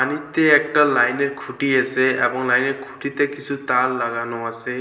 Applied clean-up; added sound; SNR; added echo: none; none; none; reverberation time 1.5 s.